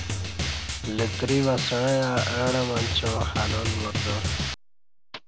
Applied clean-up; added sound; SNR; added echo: none; Drum; 1 dB; none.